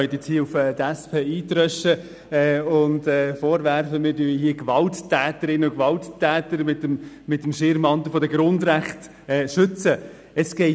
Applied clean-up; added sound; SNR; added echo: none; none; none; none.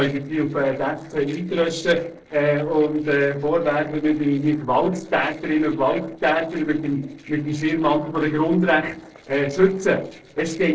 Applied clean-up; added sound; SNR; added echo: neural separator model SepFormer DNS4.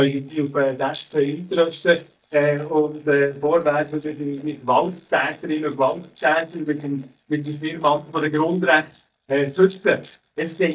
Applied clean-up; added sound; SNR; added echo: neural mask model DeepFilterNet 3.